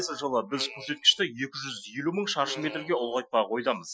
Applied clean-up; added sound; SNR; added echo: classical method Wiener filter.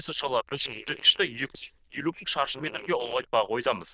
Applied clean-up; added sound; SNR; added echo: neural diffusion model UNIVERSE++.